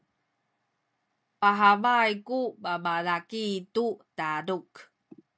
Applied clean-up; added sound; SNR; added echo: none; none; none; none.